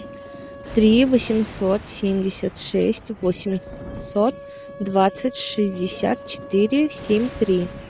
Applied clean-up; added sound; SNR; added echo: none; Wind instrument, woodwind instrument + Thunder; 15 dB; none.